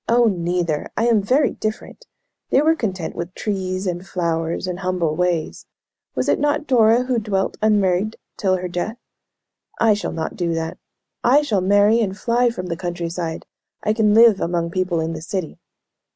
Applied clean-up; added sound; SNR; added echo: none; none; none; none.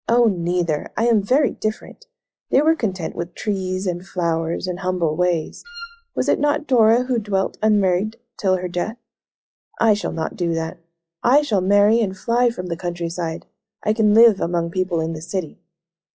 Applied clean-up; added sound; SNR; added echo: classical method log-MMSE.